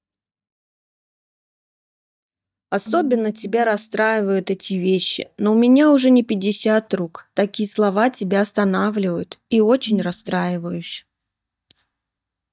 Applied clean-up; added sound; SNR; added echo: neural mask model DeepFilterNet 3.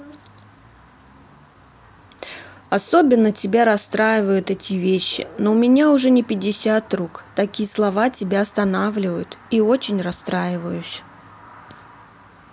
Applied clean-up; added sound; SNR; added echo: none; none; none; none.